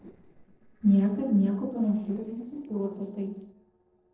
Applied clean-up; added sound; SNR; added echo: neural separator model SepFormer DNS4.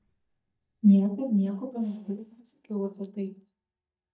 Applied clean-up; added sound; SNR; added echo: neural mask model DeepFilterNet 3.